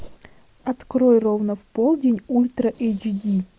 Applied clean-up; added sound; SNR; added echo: none; none; none; none.